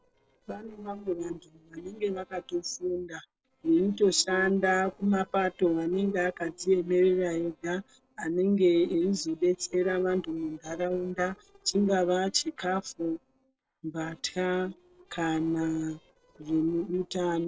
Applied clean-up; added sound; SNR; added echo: neural separator model SepFormer DNS4.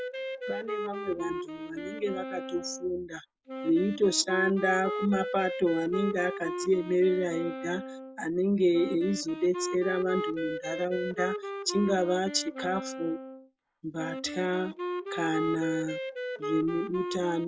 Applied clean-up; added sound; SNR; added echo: none; Wind instrument, woodwind instrument; 7 dB; none.